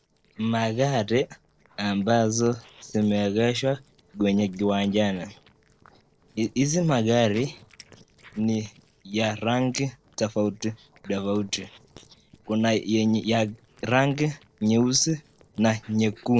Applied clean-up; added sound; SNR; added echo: neural separator model SepFormer DNS4.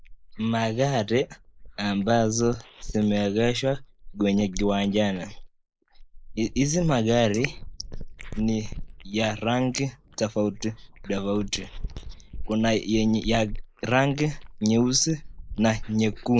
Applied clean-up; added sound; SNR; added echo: neural mask model Resemble Enhance denoiser.